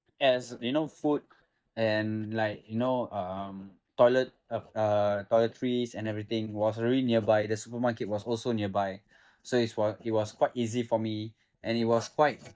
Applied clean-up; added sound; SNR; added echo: neural mask model DeepFilterNet 3.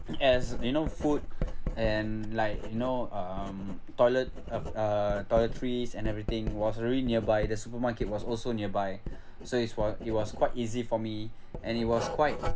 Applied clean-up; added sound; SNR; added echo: none; Writing; 3 dB; none.